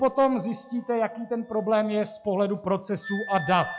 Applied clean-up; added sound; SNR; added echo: classical method log-MMSE.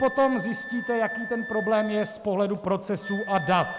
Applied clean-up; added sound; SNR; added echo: none; Wind instrument, woodwind instrument; 11 dB; none.